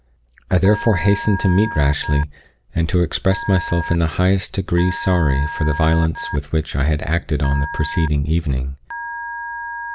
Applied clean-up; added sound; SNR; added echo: none; Telephone; 12 dB; none.